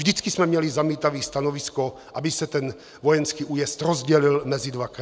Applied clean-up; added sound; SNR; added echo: none; none; none; none.